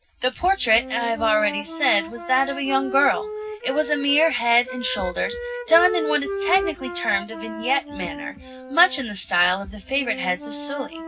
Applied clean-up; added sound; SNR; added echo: none; Wind instrument, woodwind instrument; 10 dB; reverberation time 0.4 s.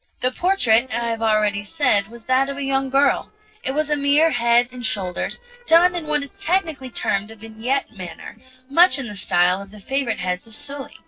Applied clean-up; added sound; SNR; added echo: neural separator model SepFormer DNS4.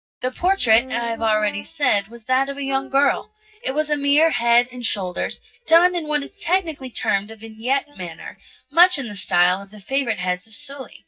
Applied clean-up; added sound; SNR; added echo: neural mask model DeepFilterNet 3.